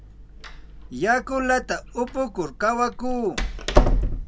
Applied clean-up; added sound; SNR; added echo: none; Door; -1 dB; none.